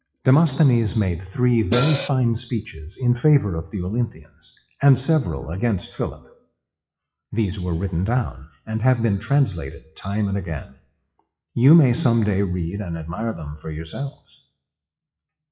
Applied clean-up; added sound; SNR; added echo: classical method WPE with log-MMSE.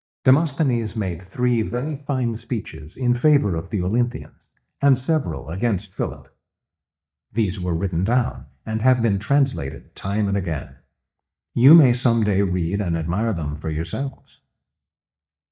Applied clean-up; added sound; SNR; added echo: neural mask model DeepFilterNet 3.